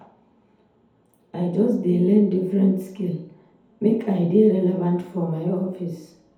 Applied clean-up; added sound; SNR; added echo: none; none; none; reverberation time 2.1 s.